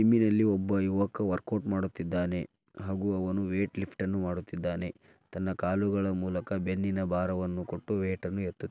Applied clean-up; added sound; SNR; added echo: none; none; none; none.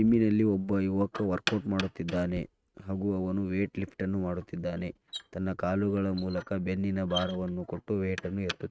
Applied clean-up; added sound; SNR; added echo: neural mask model RNNoise.